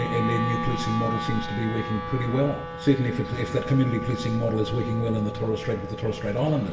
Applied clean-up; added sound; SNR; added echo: none; Wind instrument, woodwind instrument; 8 dB; reverberation time 0.8 s.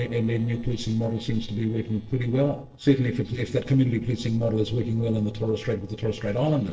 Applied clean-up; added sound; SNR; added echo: neural separator model SepFormer DNS4.